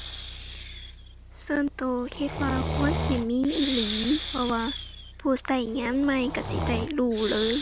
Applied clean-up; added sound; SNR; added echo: none; Breathing; 1 dB; none.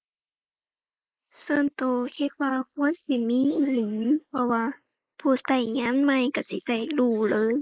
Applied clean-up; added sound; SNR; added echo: neural mask model Resemble Enhance denoiser.